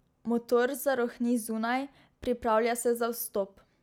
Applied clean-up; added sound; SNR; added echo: none; none; none; none.